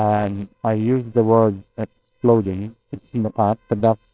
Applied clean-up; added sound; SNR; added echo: neural separator model SepFormer WHAMR!.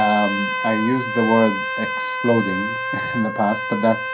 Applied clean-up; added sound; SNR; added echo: none; Trumpet; 4 dB; reverberation time 0.3 s.